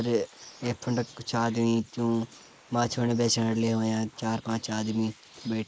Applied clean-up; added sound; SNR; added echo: neural mask model Resemble Enhance denoiser.